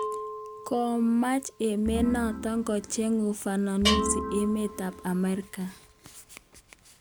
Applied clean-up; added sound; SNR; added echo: none; Bell + Organ; 6 dB; none.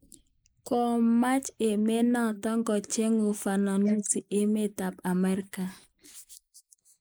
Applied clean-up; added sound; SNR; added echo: neural mask model Resemble Enhance denoiser.